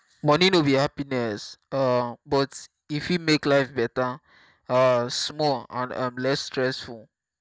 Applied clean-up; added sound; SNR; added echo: none; none; none; none.